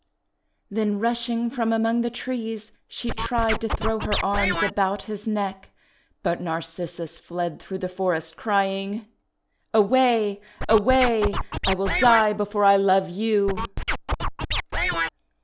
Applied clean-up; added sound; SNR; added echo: none; Scratching (performance technique); 1 dB; none.